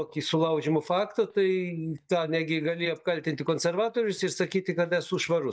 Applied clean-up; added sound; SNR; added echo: neural mask model DeepFilterNet 3.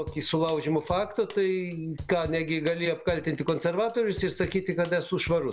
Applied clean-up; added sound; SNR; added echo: none; Drum kit; 17 dB; none.